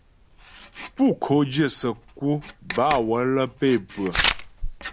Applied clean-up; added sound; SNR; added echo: none; Writing; 7 dB; none.